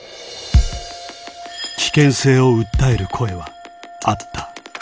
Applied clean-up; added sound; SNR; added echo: none; none; none; none.